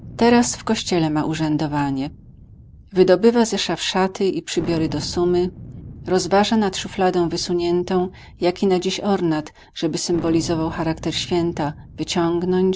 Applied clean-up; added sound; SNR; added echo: none; Thunder; 18 dB; none.